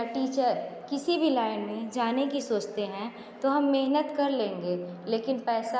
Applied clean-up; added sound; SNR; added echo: none; none; none; none.